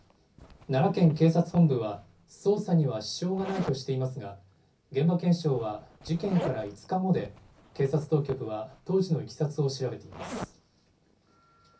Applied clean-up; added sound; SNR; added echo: none; Zipper (clothing); 17 dB; reverberation time 0.3 s.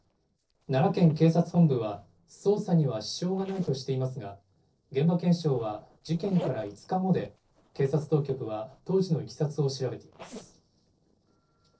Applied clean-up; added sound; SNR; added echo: neural separator model SepFormer DNS4.